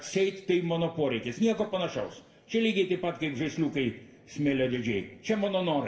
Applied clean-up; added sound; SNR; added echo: none; none; none; reverberation time 0.6 s.